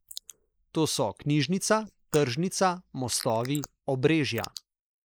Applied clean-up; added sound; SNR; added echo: neural mask model Resemble Enhance denoiser.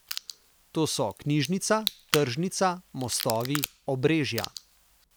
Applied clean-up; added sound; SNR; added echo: none; Crack / Crackle; 10 dB; none.